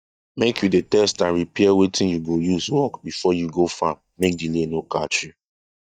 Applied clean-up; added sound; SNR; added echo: neural mask model DeepFilterNet 3.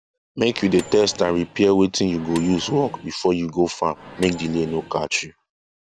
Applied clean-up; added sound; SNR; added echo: none; Microwave oven; 17 dB; none.